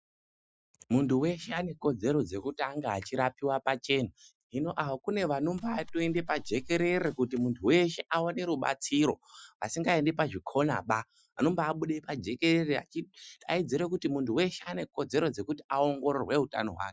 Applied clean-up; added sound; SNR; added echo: classical method Wiener filter.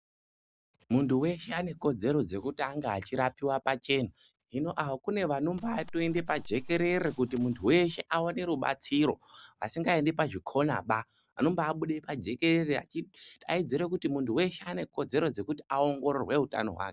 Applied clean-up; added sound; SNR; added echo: none; Gunshot, gunfire; 14 dB; none.